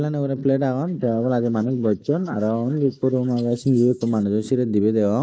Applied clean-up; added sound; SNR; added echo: neural mask model Resemble Enhance denoiser.